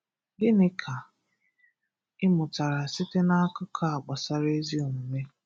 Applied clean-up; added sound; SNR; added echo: none; none; none; none.